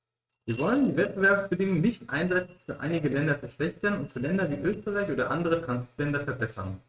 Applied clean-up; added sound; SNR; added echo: neural mask model RNNoise.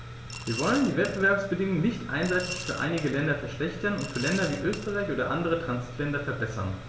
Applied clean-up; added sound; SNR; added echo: none; Coin (dropping) / Glass; 13 dB; none.